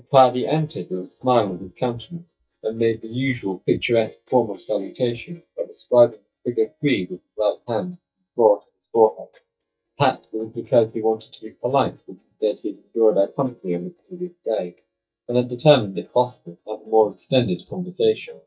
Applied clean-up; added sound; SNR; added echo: neural mask model DeepFilterNet 3.